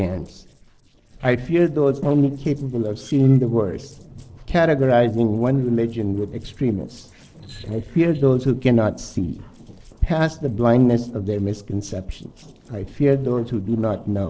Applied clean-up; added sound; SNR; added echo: neural separator model SepFormer DNS4.